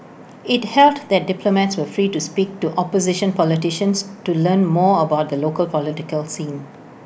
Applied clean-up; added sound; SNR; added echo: none; none; none; none.